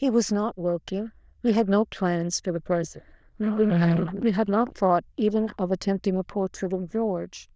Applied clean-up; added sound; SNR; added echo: neural diffusion model UNIVERSE++.